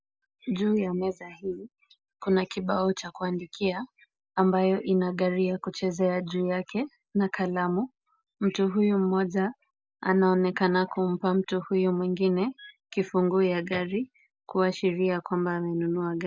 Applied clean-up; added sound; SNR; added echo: none; none; none; none.